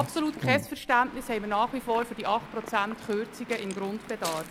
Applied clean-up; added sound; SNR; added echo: none; Clock + Waves, surf / Wind; 10 dB; none.